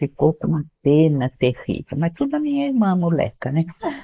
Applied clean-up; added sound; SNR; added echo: neural mask model Resemble Enhance denoiser.